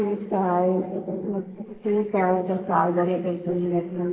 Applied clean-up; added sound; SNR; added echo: neural mask model Resemble Enhance denoiser.